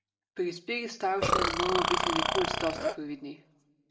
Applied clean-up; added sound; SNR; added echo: none; Burping, eructation; -4 dB; reverberation time 0.7 s.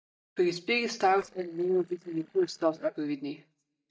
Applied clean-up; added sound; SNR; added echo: neural mask model DeepFilterNet 3.